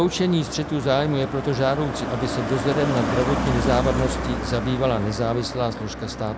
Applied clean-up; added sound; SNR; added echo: none; Car passing by; 4 dB; none.